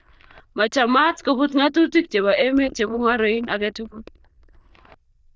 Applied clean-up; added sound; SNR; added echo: neural diffusion model UNIVERSE++.